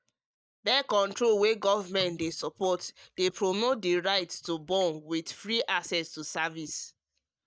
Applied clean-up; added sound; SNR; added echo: neural mask model DeepFilterNet 3.